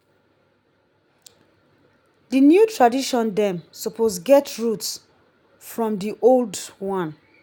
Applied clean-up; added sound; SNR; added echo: none; none; none; none.